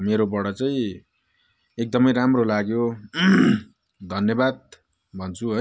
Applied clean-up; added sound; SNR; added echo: none; none; none; none.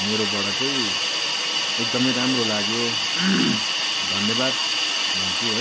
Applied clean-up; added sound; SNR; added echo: none; Hiss; -4 dB; none.